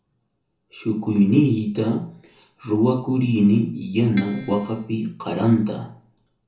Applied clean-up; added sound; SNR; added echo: none; Keyboard (musical); 13 dB; reverberation time 0.7 s.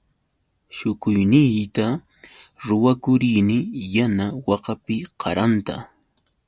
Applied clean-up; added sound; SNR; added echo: none; none; none; none.